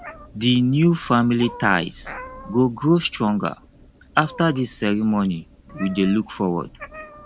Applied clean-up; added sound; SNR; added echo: none; Meow; 20 dB; none.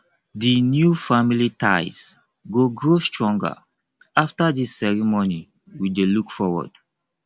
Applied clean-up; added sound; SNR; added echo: none; none; none; none.